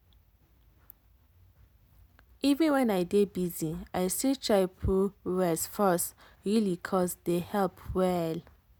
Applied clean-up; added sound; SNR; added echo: none; none; none; none.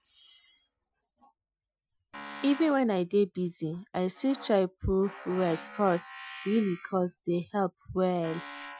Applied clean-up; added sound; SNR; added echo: classical method Wiener filter.